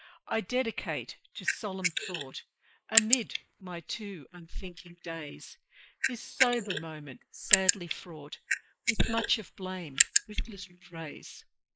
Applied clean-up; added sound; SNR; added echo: neural mask model Resemble Enhance denoiser.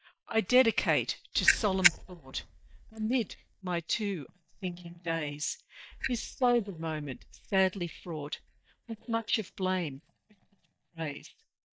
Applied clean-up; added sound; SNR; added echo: neural mask model DeepFilterNet 3.